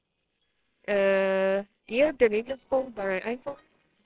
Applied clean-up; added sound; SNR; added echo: neural separator model SepFormer WHAMR!.